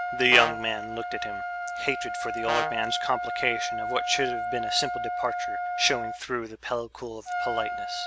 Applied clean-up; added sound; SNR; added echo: none; Brass instrument + Trumpet; 2 dB; none.